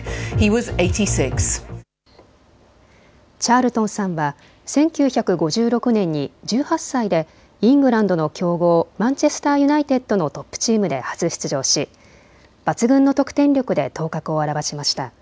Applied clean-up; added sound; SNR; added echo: none; none; none; none.